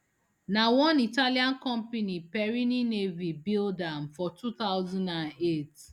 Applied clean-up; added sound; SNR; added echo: none; none; none; none.